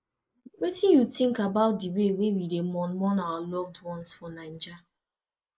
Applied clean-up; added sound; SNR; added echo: neural mask model Resemble Enhance denoiser.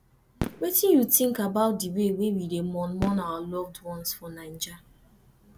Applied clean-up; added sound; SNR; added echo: none; Fireworks; 13 dB; none.